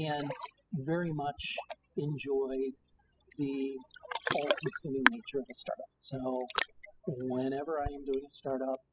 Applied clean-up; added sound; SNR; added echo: classical method spectral subtraction.